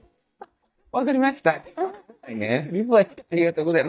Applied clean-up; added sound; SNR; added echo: neural mask model DeepFilterNet 3.